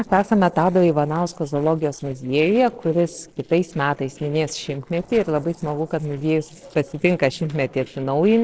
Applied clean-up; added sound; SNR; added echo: neural separator model SepFormer DNS4.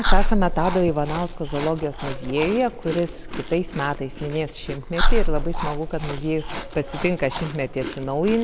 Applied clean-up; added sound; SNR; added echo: none; Chewing, mastication; -2 dB; none.